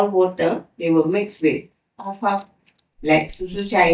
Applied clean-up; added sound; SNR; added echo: neural mask model DeepFilterNet 3.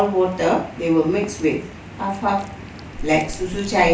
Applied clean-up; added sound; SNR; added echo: none; Chewing, mastication; 17 dB; none.